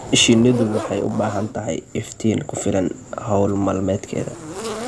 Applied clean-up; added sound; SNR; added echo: none; Zipper (clothing); 12 dB; none.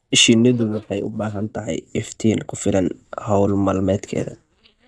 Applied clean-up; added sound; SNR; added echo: neural mask model DeepFilterNet 3.